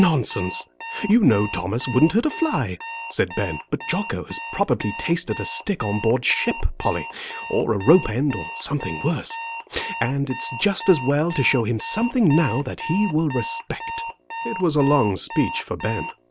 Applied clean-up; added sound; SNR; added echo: none; Alarm; 11 dB; none.